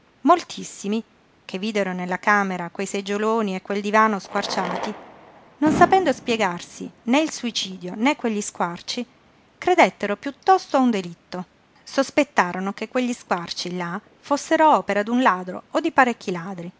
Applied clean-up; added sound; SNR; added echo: none; Fireworks; 16 dB; none.